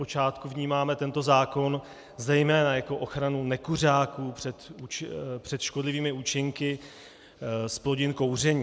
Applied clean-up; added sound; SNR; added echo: none; none; none; none.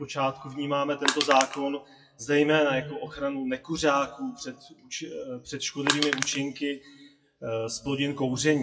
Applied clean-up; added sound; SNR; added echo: classical method WPE with log-MMSE.